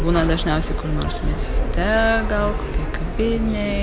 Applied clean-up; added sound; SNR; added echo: none; none; none; none.